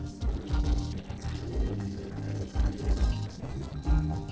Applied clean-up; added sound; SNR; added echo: neural separator model SepFormer DNS4.